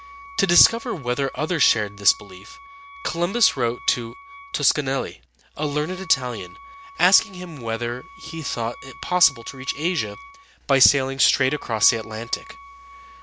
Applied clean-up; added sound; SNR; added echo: none; Wind instrument, woodwind instrument; 18 dB; none.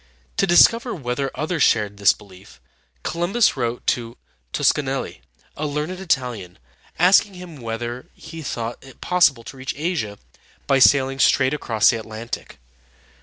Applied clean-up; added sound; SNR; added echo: none; none; none; none.